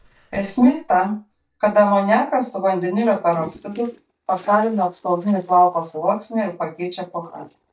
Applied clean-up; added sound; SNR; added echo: neural mask model DeepFilterNet 3.